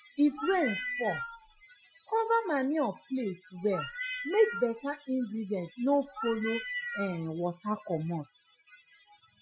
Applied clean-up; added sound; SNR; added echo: classical method Wiener filter.